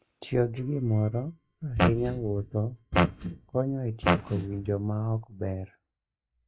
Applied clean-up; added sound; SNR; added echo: neural mask model DeepFilterNet 3.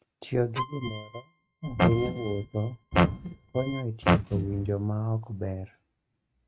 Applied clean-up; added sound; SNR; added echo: neural mask model RNNoise.